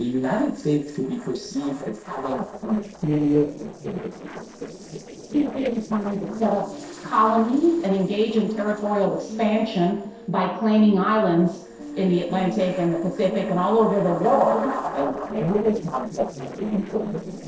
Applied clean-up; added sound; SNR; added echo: neural separator model SepFormer DNS4.